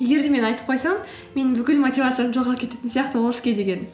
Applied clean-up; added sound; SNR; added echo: none; none; none; none.